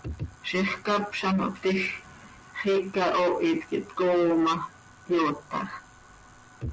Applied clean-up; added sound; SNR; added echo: none; none; none; none.